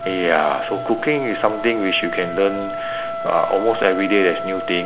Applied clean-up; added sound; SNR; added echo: none; Wind instrument, woodwind instrument; 7 dB; none.